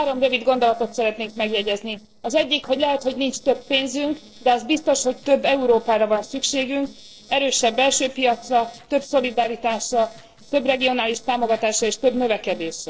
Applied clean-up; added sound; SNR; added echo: neural separator model SepFormer DNS4.